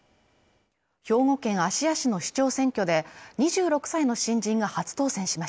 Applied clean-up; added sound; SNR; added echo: none; none; none; none.